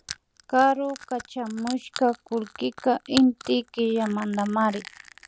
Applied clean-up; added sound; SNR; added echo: none; Crushing; 16 dB; none.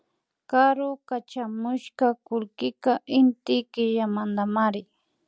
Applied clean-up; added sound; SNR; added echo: none; none; none; none.